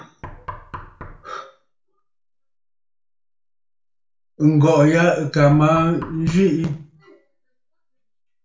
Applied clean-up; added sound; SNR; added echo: none; Knock; 15 dB; reverberation time 0.4 s.